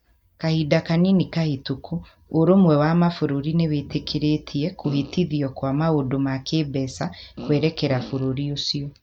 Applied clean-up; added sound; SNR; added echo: neural mask model DeepFilterNet 3.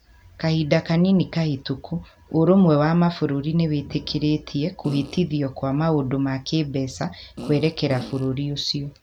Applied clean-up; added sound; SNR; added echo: none; Fart; 14 dB; none.